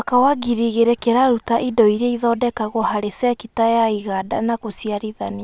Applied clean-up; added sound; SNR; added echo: none; none; none; none.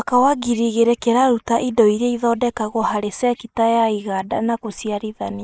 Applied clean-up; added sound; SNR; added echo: neural mask model Resemble Enhance denoiser.